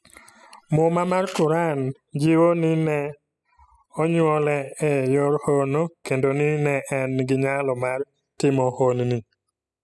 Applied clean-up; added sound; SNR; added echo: classical method spectral subtraction.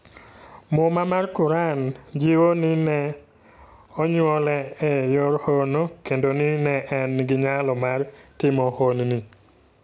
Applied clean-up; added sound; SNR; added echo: none; none; none; none.